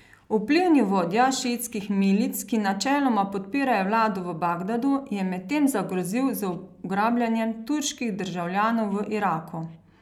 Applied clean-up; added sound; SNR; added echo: none; none; none; none.